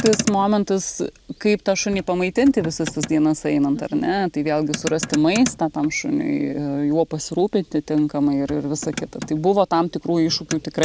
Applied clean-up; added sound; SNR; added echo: none; Motor vehicle (road); 13 dB; none.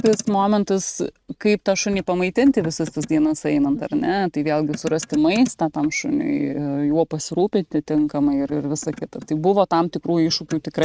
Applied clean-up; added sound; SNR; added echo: neural mask model RNNoise.